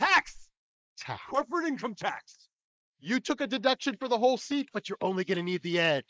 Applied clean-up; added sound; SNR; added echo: neural mask model Resemble Enhance denoiser.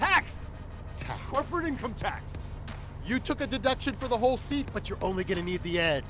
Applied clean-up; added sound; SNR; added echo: none; Bus; 9 dB; none.